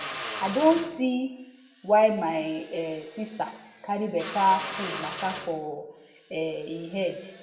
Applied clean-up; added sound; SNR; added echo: none; Drill; 10 dB; reverberation time 0.9 s.